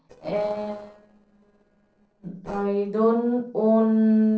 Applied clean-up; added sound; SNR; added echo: neural separator model SepFormer DNS4.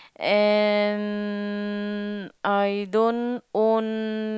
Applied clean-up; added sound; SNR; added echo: none; none; none; none.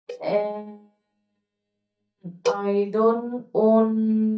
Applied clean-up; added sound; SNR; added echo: neural mask model DeepFilterNet 3.